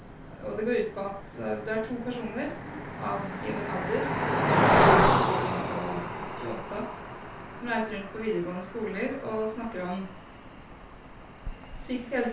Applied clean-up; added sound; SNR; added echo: none; Cricket; -4 dB; reverberation time 0.3 s.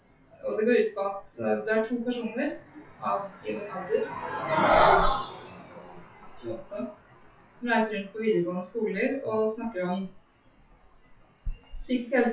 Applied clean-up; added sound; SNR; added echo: classical method WPE with log-MMSE.